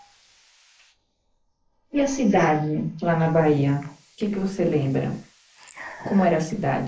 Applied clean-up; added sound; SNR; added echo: neural mask model Resemble Enhance denoiser.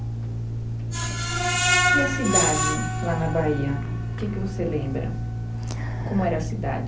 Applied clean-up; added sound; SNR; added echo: none; Screech; 2 dB; none.